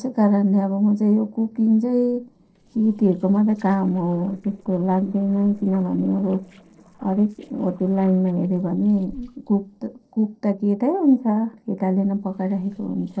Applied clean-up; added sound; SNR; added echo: neural separator model SepFormer DNS4.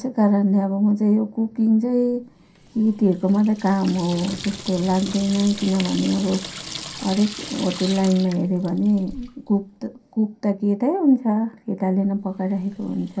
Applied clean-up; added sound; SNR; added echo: none; Sink (filling or washing) / Water tap, faucet; 17 dB; reverberation time 0.3 s.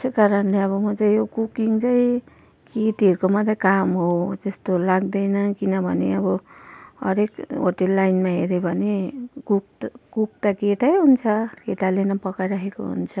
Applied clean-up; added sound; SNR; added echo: none; none; none; none.